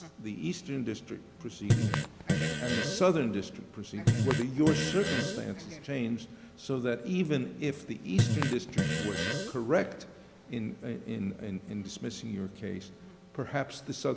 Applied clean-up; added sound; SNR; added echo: none; Fart; -3 dB; none.